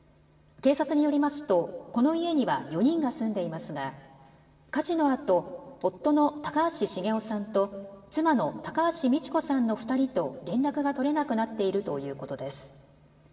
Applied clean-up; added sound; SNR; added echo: none; none; none; reverberation time 1.6 s.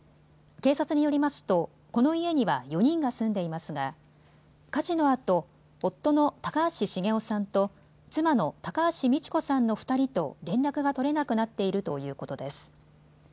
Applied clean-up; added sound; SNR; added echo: none; none; none; none.